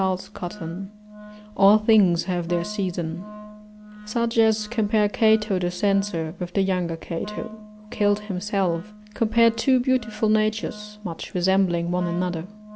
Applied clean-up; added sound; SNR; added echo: none; Wind instrument, woodwind instrument; 18 dB; none.